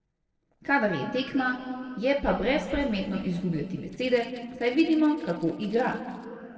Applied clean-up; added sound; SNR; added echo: neural separator model SepFormer DNS4.